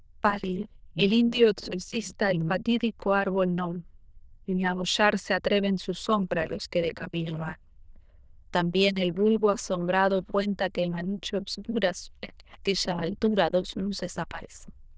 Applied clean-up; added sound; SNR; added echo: neural diffusion model UNIVERSE++.